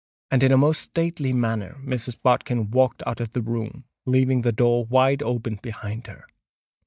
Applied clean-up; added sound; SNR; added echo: neural mask model DeepFilterNet 3.